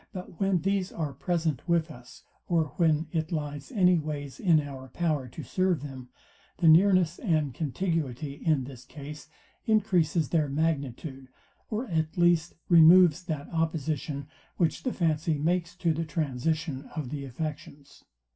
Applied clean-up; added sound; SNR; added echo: none; none; none; reverberation time 0.2 s.